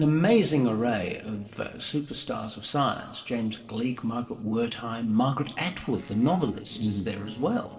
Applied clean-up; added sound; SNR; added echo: neural separator model SepFormer DNS4.